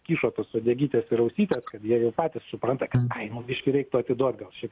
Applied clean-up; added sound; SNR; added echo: none; none; none; none.